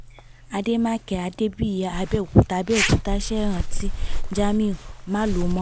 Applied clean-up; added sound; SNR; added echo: none; Zipper (clothing); 3 dB; none.